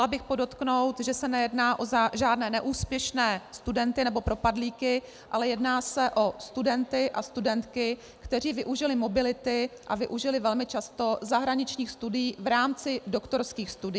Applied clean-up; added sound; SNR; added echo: none; none; none; none.